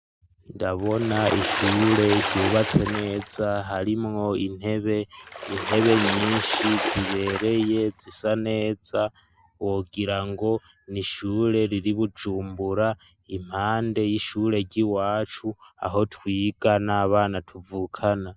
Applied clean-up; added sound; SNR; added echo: none; Water / Splash, splatter; 4 dB; none.